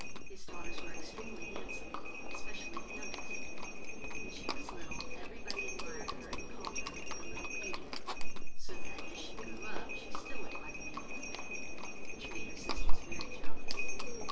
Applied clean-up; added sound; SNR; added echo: none; Livestock, farm animals, working animals; 13 dB; reverberation time 0.1 s.